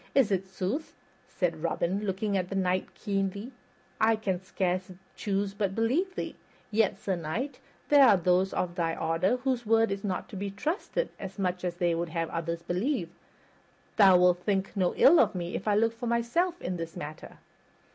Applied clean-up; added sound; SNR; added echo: none; none; none; none.